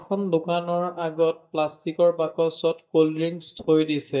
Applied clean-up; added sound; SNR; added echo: neural mask model DeepFilterNet 3.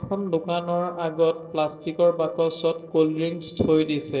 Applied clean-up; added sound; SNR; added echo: neural separator model SepFormer DNS4.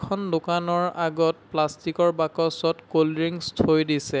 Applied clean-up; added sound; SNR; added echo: none; none; none; none.